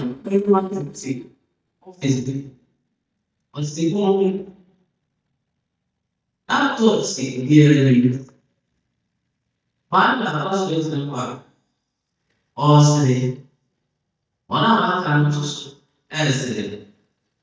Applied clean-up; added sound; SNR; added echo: neural mask model DeepFilterNet 3.